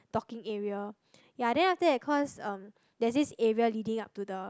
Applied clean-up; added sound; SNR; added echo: none; none; none; none.